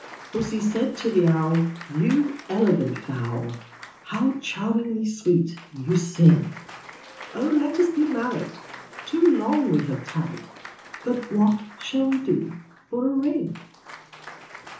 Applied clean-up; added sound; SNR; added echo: none; Applause / Cheering; 18 dB; reverberation time 0.7 s.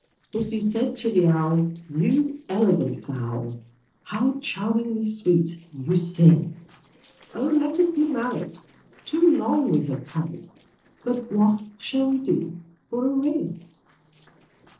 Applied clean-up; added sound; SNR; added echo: neural separator model SepFormer DNS4.